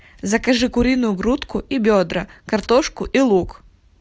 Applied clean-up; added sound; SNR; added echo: none; none; none; none.